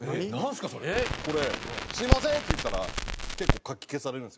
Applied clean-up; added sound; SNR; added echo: none; Crackle; -3 dB; none.